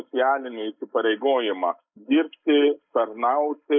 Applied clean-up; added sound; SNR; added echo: neural mask model Resemble Enhance denoiser.